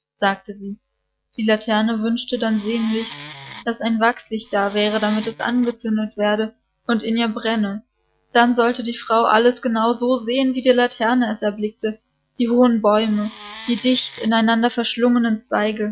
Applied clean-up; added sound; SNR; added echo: neural mask model RNNoise.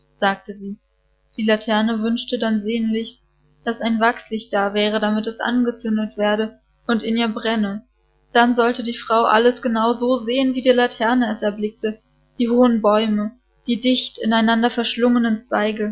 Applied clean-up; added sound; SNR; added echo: none; none; none; none.